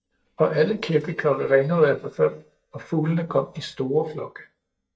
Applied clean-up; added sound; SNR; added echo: neural mask model DeepFilterNet 3.